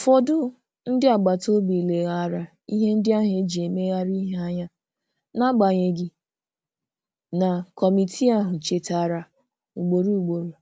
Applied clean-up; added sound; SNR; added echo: none; none; none; none.